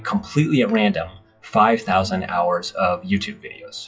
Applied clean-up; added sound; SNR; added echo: classical method WPE with log-MMSE.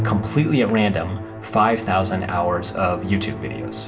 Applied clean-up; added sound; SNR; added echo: none; Musical instrument; 8 dB; reverberation time 0.5 s.